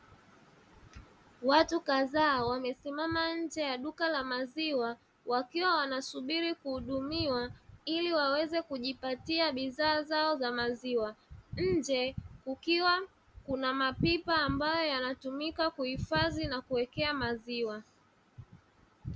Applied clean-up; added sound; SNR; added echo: none; none; none; none.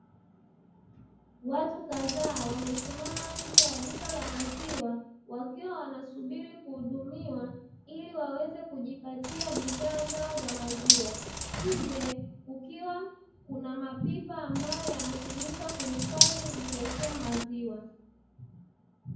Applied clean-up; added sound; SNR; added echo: none; Bathtub (filling or washing); -5 dB; reverberation time 0.9 s.